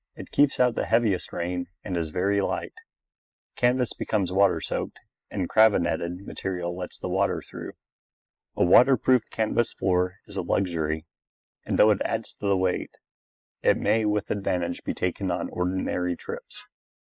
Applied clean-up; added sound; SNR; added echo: neural mask model Resemble Enhance denoiser.